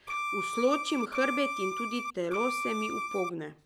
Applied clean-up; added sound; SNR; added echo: none; Bowed string instrument; 2 dB; none.